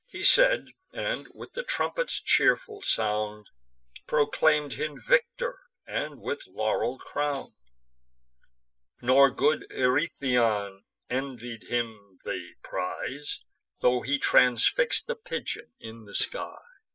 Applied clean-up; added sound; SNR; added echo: classical method spectral subtraction.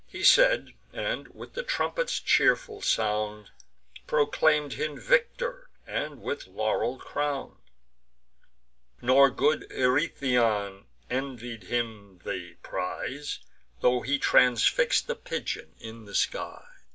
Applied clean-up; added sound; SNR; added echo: none; none; none; none.